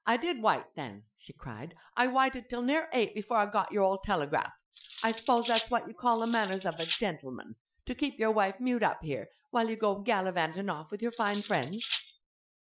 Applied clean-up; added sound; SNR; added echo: classical method Wiener filter.